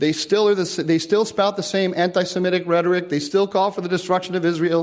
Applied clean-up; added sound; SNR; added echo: none; none; none; none.